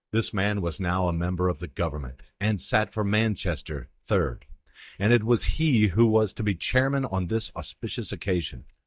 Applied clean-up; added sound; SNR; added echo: neural mask model DeepFilterNet 3.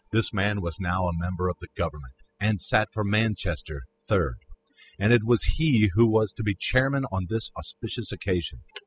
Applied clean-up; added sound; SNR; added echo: classical method spectral subtraction.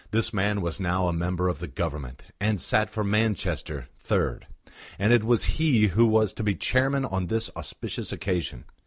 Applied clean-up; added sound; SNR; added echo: none; none; none; none.